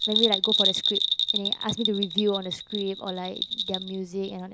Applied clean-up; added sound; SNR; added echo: none; Bell; -2 dB; none.